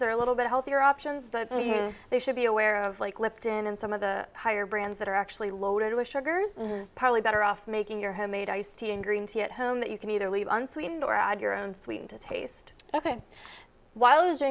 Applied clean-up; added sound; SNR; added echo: none; none; none; none.